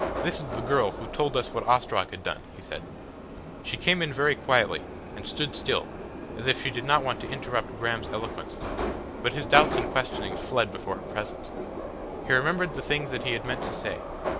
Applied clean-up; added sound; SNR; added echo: none; Subway, metro, underground; 6 dB; none.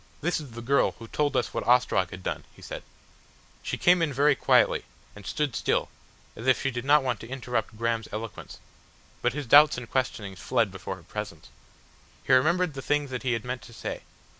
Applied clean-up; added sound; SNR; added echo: none; none; none; none.